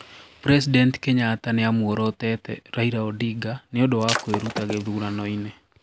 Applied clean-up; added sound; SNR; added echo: none; Shatter; 6 dB; none.